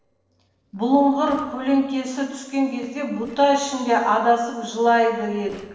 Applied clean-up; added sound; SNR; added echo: neural separator model SepFormer DNS4.